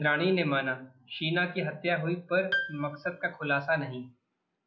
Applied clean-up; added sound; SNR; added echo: none; Piano; 7 dB; none.